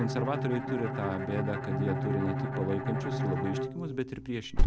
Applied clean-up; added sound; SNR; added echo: none; Bowed string instrument + Alarm; -3 dB; none.